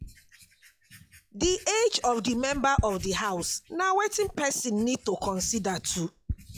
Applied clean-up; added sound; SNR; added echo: classical method log-MMSE.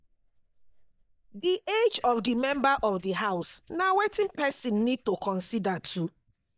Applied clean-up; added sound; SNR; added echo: neural mask model DeepFilterNet 3.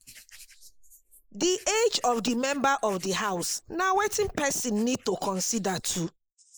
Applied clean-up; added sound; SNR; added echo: neural mask model Resemble Enhance denoiser.